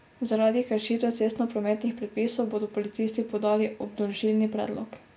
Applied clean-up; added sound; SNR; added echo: none; none; none; none.